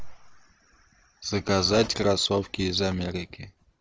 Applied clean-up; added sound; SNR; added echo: none; none; none; none.